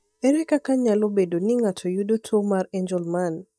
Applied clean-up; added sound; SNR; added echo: neural mask model DeepFilterNet 3.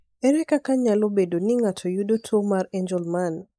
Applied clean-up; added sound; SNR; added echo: neural mask model Resemble Enhance denoiser.